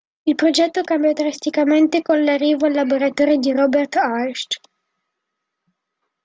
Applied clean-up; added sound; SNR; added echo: none; none; none; none.